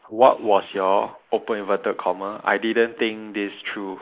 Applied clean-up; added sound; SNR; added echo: neural mask model Resemble Enhance denoiser.